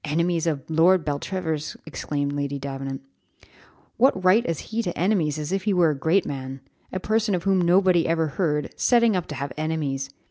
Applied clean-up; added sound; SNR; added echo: none; none; none; none.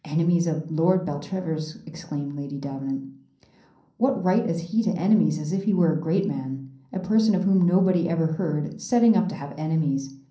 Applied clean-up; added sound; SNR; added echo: none; none; none; reverberation time 0.6 s.